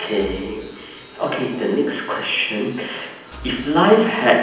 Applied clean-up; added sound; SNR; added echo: none; Engine / Car; 20 dB; reverberation time 0.9 s.